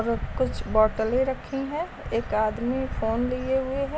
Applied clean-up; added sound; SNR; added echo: none; none; none; none.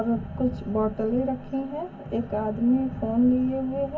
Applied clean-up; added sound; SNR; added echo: none; none; none; reverberation time 0.3 s.